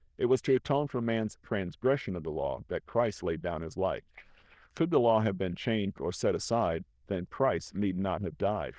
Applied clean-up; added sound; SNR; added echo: neural diffusion model UNIVERSE++.